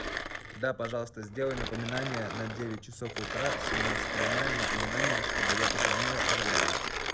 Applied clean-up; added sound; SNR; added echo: none; Mechanisms; -5 dB; none.